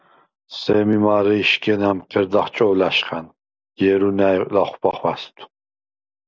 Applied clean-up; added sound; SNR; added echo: none; none; none; none.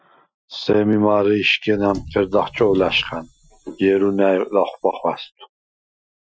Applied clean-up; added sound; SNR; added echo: classical method Wiener filter.